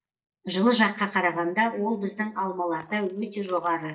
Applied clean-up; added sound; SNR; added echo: neural mask model DeepFilterNet 3.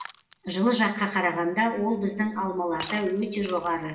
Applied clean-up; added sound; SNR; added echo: none; Shatter; 19 dB; reverberation time 0.8 s.